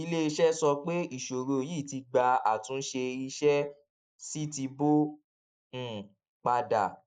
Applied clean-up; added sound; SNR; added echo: neural mask model Resemble Enhance denoiser.